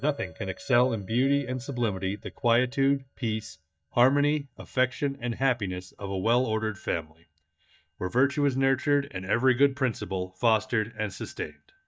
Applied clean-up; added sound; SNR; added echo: neural mask model DeepFilterNet 3.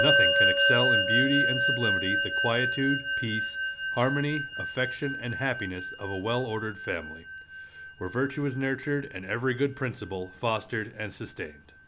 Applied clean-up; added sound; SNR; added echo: none; Musical instrument; -1 dB; none.